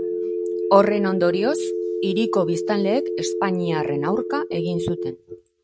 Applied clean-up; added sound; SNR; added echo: neural mask model RNNoise.